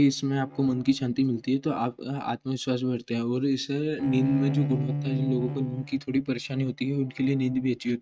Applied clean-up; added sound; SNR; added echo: neural mask model RNNoise.